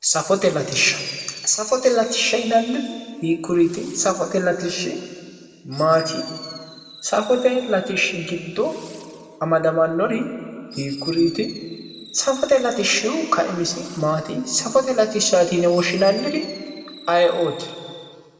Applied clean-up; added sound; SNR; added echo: none; Fireworks; 19 dB; reverberation time 2.0 s.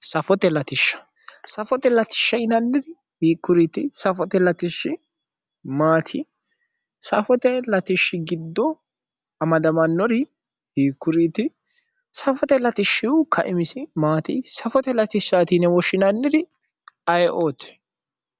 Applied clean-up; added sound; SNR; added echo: none; none; none; none.